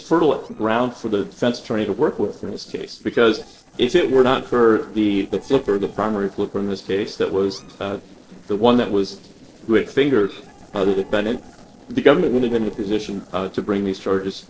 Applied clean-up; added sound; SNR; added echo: neural separator model SepFormer DNS4.